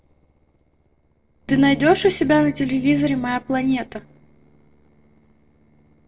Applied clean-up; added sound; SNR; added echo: neural separator model SepFormer DNS4.